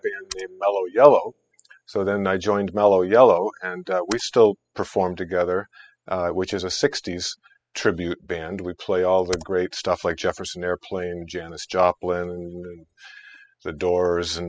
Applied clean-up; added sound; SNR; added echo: classical method spectral subtraction.